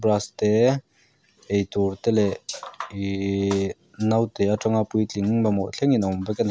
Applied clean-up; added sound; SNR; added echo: none; none; none; none.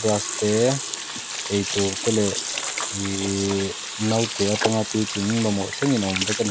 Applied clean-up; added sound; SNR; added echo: none; Sink (filling or washing) / Water tap, faucet; 4 dB; none.